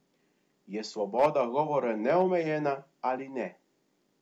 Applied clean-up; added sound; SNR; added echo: none; none; none; none.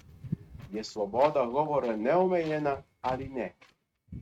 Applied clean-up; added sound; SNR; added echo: neural mask model RNNoise.